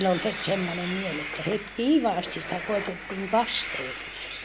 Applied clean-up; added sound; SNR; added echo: none; Train; 8 dB; none.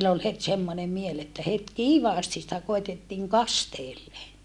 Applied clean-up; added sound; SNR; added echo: none; none; none; none.